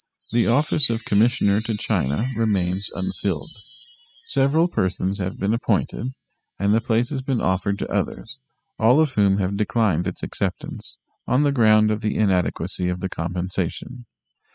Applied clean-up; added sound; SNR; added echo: classical method spectral subtraction.